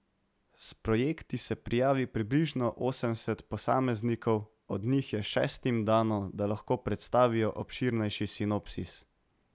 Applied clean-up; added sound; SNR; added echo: none; none; none; none.